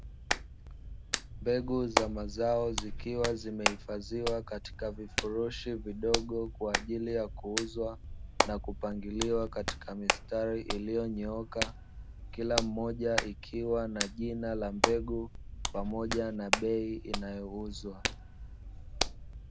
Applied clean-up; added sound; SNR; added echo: none; Hands; 2 dB; none.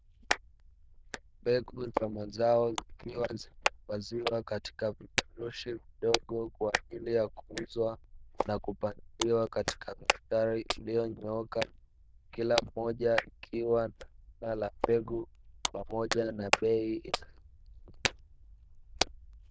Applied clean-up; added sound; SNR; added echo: neural diffusion model UNIVERSE++.